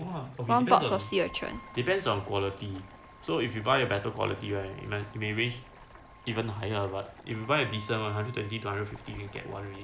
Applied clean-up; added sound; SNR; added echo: none; Wind instrument, woodwind instrument + Stream; 18 dB; none.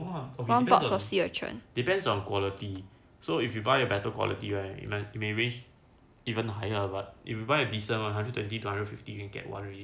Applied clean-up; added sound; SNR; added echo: none; none; none; none.